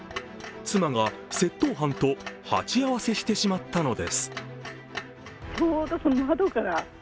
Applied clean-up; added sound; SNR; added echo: none; Clock; 15 dB; none.